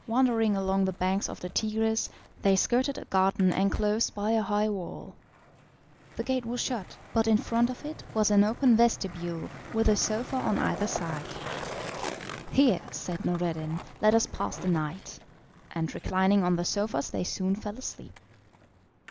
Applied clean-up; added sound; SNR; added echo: none; Skateboard; 16 dB; none.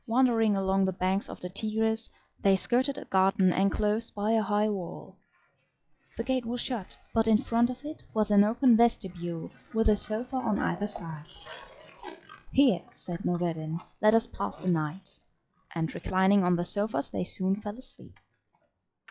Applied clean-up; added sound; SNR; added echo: classical method log-MMSE.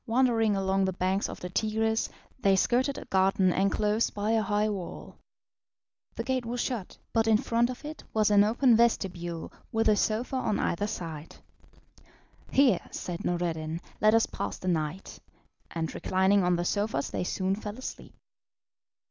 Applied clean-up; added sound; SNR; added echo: none; none; none; none.